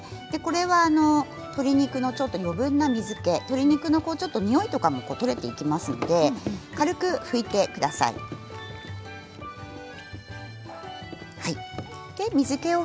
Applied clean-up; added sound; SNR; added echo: none; none; none; none.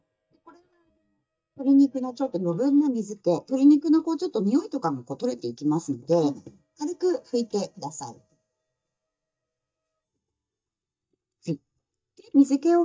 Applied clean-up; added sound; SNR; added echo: neural mask model DeepFilterNet 3.